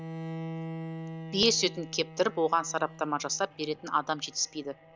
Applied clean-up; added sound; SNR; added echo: none; Bowed string instrument; 11 dB; none.